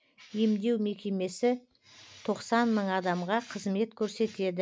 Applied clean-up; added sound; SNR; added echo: none; none; none; none.